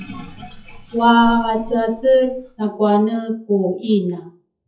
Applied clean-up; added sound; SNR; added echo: classical method WPE with log-MMSE.